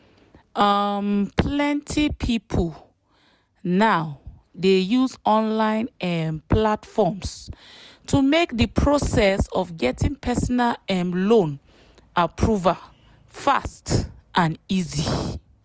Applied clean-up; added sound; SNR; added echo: none; none; none; none.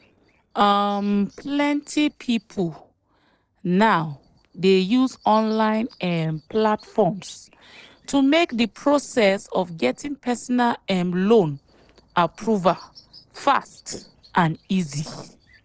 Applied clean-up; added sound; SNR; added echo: neural separator model SepFormer DNS4.